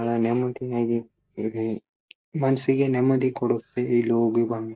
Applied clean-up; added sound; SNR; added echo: neural mask model Resemble Enhance denoiser.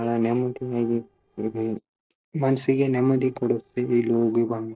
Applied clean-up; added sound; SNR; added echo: neural separator model SepFormer DNS4.